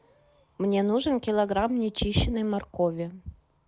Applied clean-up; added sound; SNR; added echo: none; none; none; none.